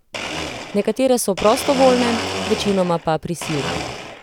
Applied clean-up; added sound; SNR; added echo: none; Domestic sounds, home sounds; 7 dB; none.